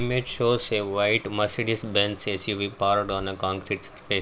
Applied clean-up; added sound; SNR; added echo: none; none; none; none.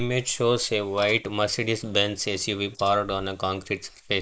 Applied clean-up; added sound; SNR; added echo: neural mask model Resemble Enhance denoiser.